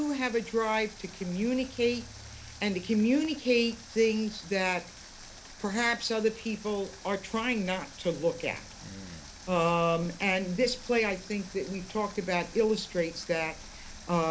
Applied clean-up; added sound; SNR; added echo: none; Water; 19 dB; none.